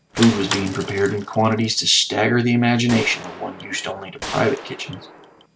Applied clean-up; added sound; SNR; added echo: none; Bicycle + Gunshot, gunfire; 12 dB; none.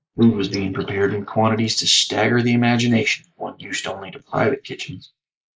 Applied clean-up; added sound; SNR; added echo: neural mask model Resemble Enhance denoiser.